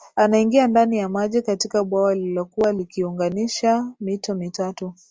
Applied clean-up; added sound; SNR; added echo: none; none; none; none.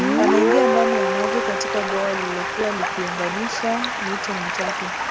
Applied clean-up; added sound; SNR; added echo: none; Stream + Guitar; -4 dB; none.